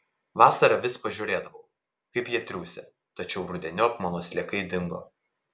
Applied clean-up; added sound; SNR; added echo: none; none; none; none.